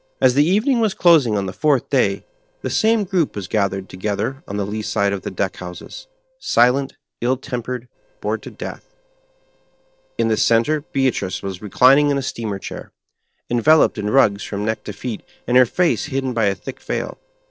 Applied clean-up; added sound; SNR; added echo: neural separator model SepFormer DNS4.